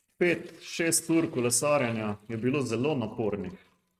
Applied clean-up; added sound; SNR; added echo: neural mask model RNNoise.